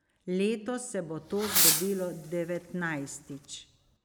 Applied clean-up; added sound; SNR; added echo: none; Fireworks; -2 dB; none.